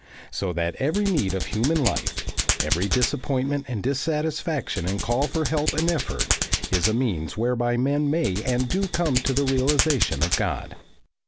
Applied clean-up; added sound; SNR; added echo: none; Hands; 3 dB; none.